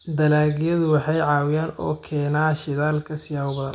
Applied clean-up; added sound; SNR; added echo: none; none; none; none.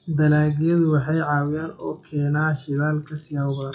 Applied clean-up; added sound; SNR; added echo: classical method WPE with log-MMSE.